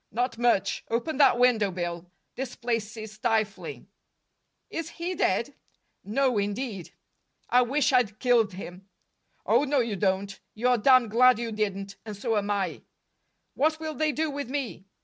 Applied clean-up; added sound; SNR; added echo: none; none; none; none.